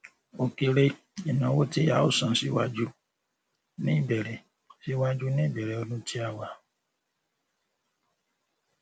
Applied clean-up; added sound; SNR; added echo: none; none; none; none.